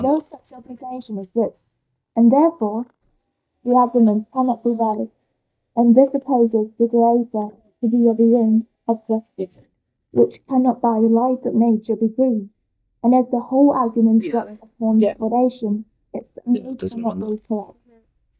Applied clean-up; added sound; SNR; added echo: neural mask model DeepFilterNet 3.